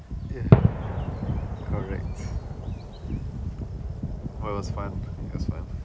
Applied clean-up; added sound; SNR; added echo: none; Fireworks; -2 dB; none.